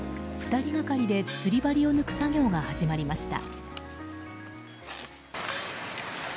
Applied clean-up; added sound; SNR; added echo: none; Wind + Gong; 13 dB; none.